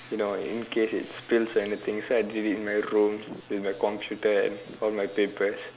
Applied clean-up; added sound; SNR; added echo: none; none; none; none.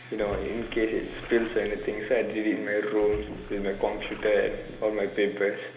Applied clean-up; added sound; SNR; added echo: none; Splash, splatter; 16 dB; reverberation time 1.1 s.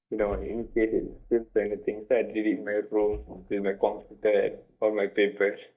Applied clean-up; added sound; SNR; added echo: neural mask model DeepFilterNet 3.